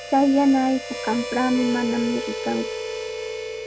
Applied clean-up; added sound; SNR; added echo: none; Harmonica; 7 dB; none.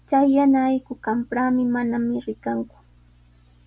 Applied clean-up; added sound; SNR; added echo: none; none; none; none.